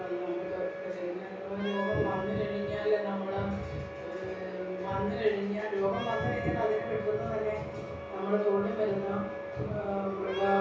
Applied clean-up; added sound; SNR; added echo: none; Wind instrument, woodwind instrument; 8 dB; reverberation time 0.6 s.